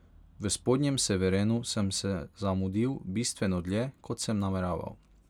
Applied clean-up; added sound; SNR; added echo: none; none; none; none.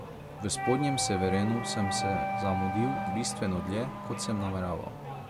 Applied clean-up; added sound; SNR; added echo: none; Wind instrument, woodwind instrument + Race car, auto racing / Accelerating, revving, vroom; 3 dB; none.